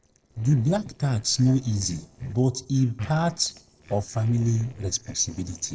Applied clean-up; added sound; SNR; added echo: neural separator model SepFormer DNS4.